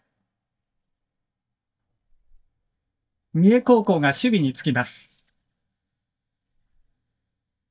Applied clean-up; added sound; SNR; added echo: neural mask model DeepFilterNet 3.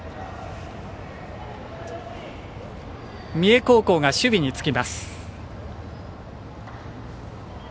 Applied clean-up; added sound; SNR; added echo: none; none; none; none.